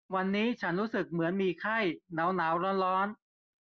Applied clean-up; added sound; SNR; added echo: none; none; none; none.